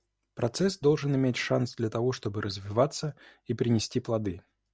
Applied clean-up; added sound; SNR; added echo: none; none; none; none.